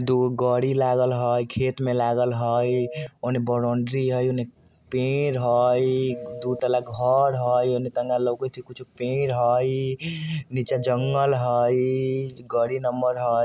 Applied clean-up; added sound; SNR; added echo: none; Telephone; 15 dB; none.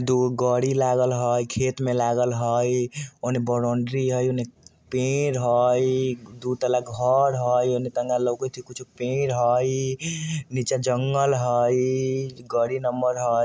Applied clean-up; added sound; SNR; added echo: none; none; none; none.